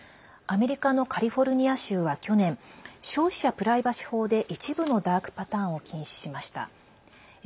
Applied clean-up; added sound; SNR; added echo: none; none; none; none.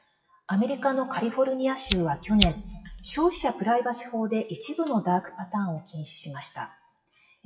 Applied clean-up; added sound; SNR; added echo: classical method WPE with log-MMSE.